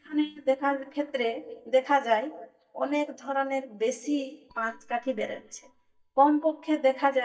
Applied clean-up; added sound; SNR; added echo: neural mask model DeepFilterNet 3.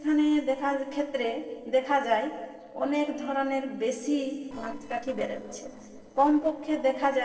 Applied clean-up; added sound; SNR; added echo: neural separator model SepFormer DNS4.